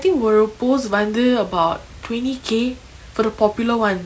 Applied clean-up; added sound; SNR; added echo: none; none; none; none.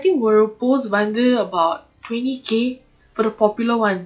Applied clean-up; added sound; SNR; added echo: classical method log-MMSE.